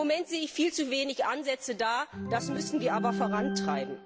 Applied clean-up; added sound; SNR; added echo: none; Organ; 6 dB; none.